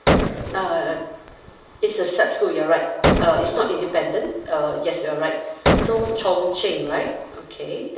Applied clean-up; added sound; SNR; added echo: none; Gunshot, gunfire; 2 dB; reverberation time 0.9 s.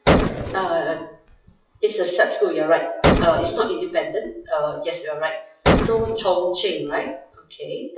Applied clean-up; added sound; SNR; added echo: classical method WPE with log-MMSE.